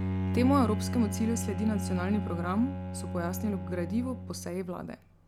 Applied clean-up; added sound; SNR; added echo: none; Bowed string instrument; 2 dB; none.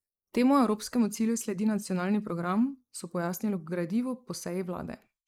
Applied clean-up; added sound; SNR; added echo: neural mask model Resemble Enhance denoiser.